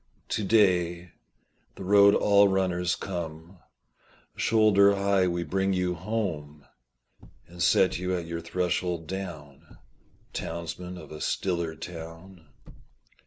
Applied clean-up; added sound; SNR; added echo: none; Car; 18 dB; none.